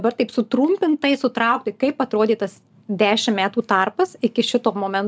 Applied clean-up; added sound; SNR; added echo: none; none; none; none.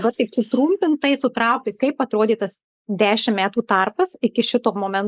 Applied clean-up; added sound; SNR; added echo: neural mask model Resemble Enhance denoiser.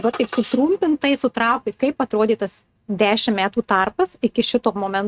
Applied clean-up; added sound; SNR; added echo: neural mask model RNNoise.